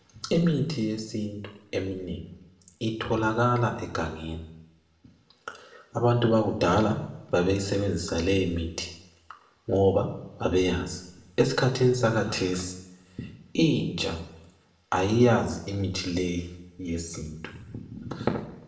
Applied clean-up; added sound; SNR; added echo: none; none; none; reverberation time 0.7 s.